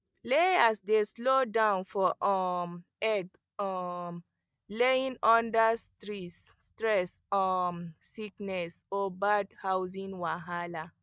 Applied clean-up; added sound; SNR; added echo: neural mask model DeepFilterNet 3.